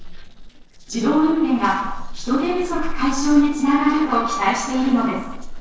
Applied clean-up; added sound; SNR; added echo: neural separator model SepFormer DNS4.